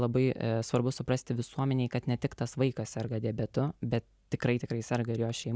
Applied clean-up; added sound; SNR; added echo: none; none; none; none.